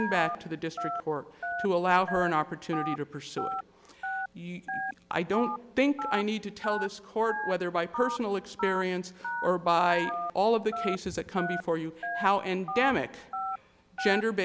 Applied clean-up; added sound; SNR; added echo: none; Telephone; 7 dB; none.